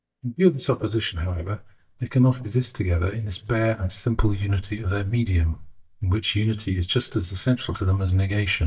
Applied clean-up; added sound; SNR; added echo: neural mask model DeepFilterNet 3.